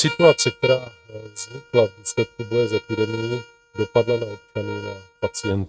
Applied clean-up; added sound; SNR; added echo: neural mask model RNNoise.